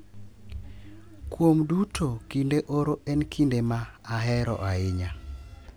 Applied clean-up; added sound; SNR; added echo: none; none; none; none.